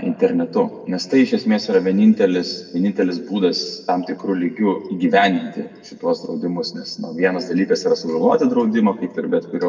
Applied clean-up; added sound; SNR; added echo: none; none; none; reverberation time 1.0 s.